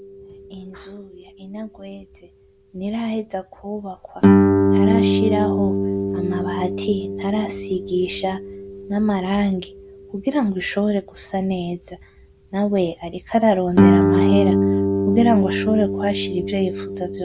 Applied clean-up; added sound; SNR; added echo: none; Guitar; -2 dB; none.